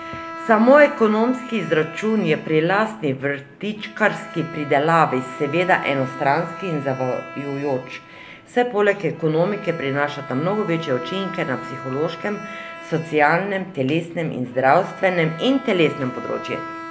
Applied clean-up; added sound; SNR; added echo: none; Bowed string instrument; 15 dB; none.